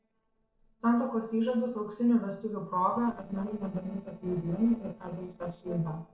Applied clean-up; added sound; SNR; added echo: neural separator model SepFormer DNS4.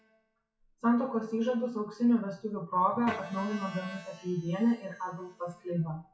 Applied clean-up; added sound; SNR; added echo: classical method WPE with log-MMSE.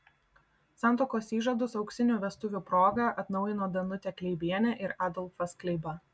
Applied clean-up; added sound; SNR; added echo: none; none; none; none.